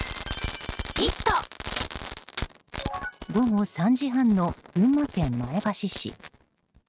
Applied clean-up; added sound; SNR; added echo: neural mask model RNNoise.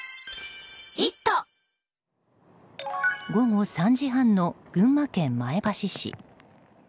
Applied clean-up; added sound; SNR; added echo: none; none; none; none.